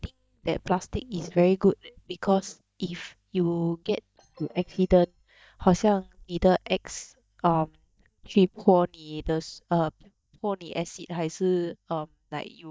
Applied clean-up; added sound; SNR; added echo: neural mask model DeepFilterNet 3.